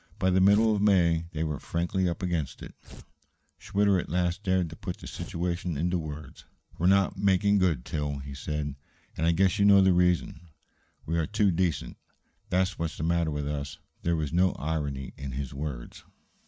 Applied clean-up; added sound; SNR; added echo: none; Tearing; 17 dB; none.